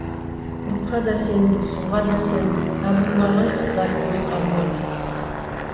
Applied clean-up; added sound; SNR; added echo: none; Aircraft; 3 dB; reverberation time 1.2 s.